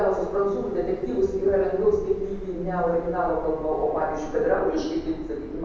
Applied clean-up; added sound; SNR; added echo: none; Subway, metro, underground; 14 dB; reverberation time 1.1 s.